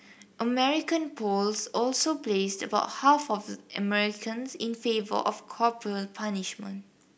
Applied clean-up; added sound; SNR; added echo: none; none; none; none.